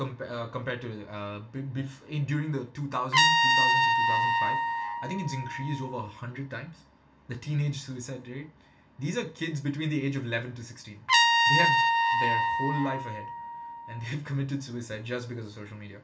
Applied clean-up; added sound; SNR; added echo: none; Trumpet; -4 dB; reverberation time 0.2 s.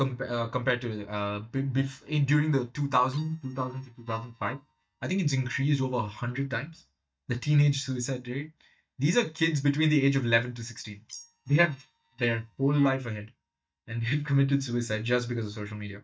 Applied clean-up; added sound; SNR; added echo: neural mask model DeepFilterNet 3.